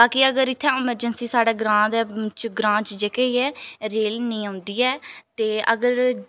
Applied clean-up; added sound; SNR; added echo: none; none; none; none.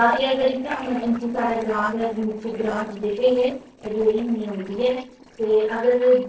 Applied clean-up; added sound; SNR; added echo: neural separator model SepFormer DNS4.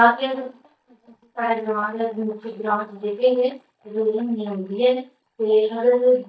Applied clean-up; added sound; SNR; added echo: neural mask model DeepFilterNet 3.